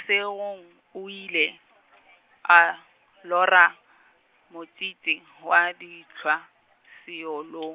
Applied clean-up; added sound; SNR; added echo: none; none; none; none.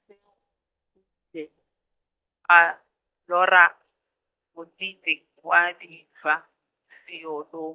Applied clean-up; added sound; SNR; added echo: neural mask model DeepFilterNet 3.